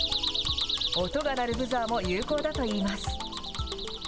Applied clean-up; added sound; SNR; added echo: none; Bicycle; 10 dB; none.